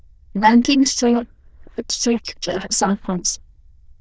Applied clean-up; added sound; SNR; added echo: neural diffusion model UNIVERSE++.